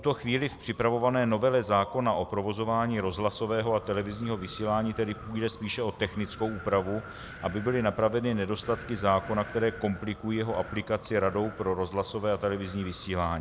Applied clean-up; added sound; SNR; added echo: none; Wind; 17 dB; none.